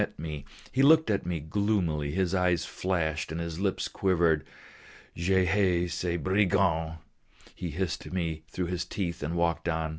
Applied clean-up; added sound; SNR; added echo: none; none; none; none.